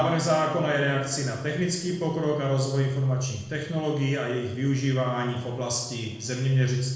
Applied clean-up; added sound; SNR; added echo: neural separator model SepFormer DNS4.